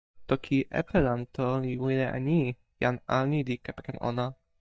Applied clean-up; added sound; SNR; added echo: neural mask model DeepFilterNet 3.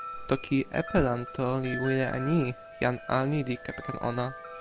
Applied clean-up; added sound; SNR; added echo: none; Wind chime; 12 dB; none.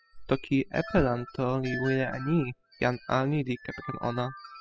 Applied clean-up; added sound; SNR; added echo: classical method spectral subtraction.